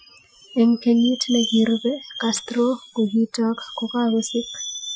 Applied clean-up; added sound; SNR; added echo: classical method Wiener filter.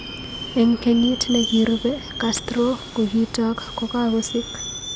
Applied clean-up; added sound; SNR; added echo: none; Subway, metro, underground; 10 dB; none.